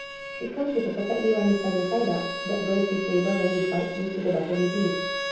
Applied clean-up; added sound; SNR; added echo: none; Bowed string instrument; 8 dB; reverberation time 0.9 s.